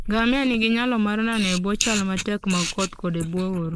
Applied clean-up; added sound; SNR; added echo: neural mask model Resemble Enhance denoiser.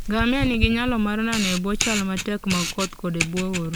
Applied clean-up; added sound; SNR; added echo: none; Camera; 4 dB; none.